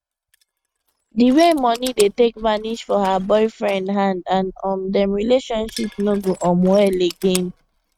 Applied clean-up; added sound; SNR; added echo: neural mask model RNNoise.